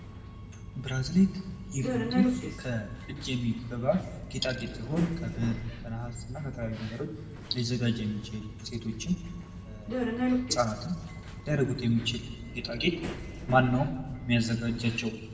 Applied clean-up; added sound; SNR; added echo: none; Subway, metro, underground; 6 dB; reverberation time 1.6 s.